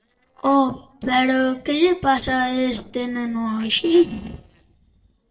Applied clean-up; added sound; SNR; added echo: neural separator model SepFormer DNS4.